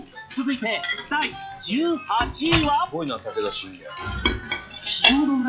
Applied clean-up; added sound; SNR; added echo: classical method log-MMSE.